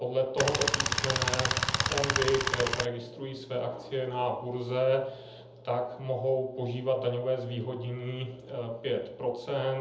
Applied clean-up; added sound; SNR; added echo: none; Tools; -2 dB; reverberation time 0.7 s.